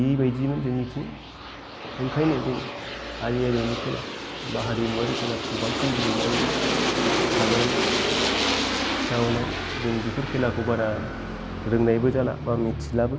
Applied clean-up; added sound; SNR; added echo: none; Aircraft; 2 dB; none.